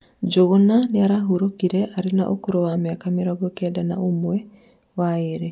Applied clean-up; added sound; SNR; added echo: none; none; none; none.